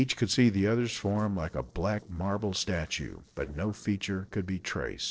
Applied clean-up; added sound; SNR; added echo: neural separator model SepFormer DNS4.